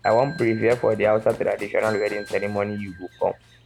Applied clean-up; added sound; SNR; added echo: none; Ringtone / Bell + Run; 18 dB; none.